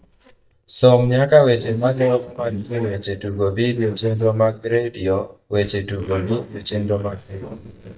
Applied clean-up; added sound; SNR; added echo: neural mask model DeepFilterNet 3.